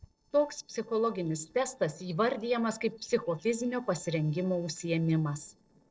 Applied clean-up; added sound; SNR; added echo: neural separator model SepFormer DNS4.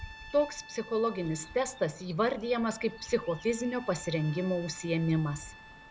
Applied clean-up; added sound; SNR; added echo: none; Chirp, tweet + Trumpet; 17 dB; none.